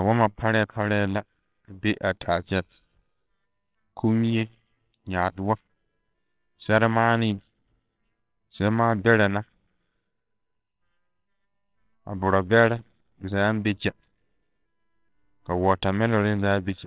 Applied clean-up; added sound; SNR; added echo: neural separator model SepFormer WHAMR!.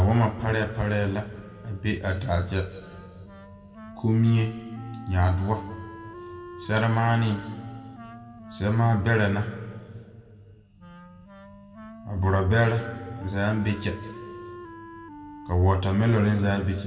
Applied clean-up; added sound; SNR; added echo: none; Wind instrument, woodwind instrument; 18 dB; reverberation time 1.5 s.